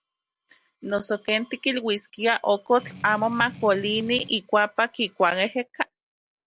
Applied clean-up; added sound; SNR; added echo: none; Strum; 15 dB; none.